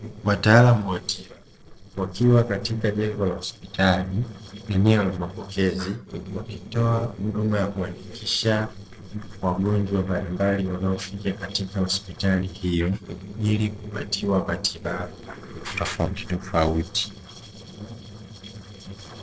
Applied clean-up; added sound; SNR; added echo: neural separator model SepFormer DNS4.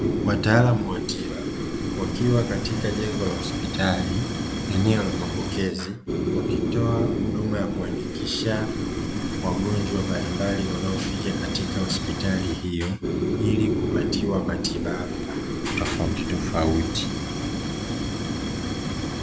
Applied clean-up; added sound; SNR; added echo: none; Fire; 0 dB; none.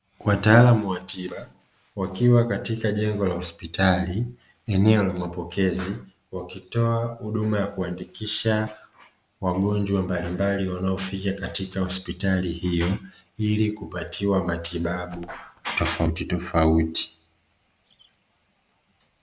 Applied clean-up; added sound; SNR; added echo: none; none; none; none.